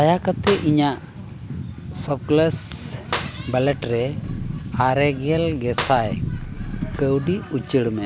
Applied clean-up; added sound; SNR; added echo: none; Motor vehicle (road) + Clapping; 13 dB; none.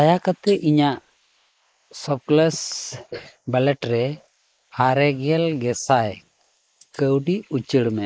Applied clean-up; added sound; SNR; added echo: neural mask model Resemble Enhance denoiser.